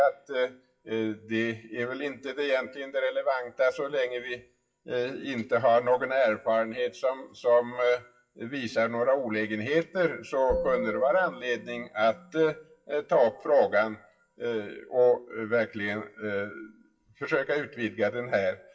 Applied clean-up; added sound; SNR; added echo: classical method WPE with log-MMSE.